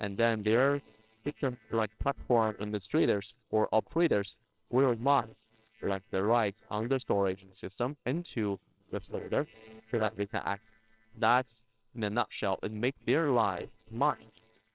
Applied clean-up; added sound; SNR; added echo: neural separator model SepFormer WHAMR!.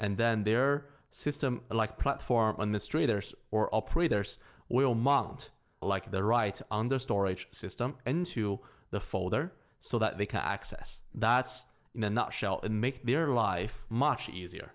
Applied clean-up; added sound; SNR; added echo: none; none; none; none.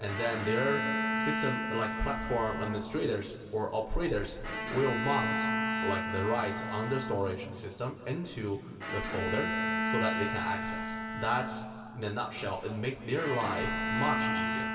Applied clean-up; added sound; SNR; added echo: none; Bowed string instrument; 1 dB; reverberation time 2.4 s.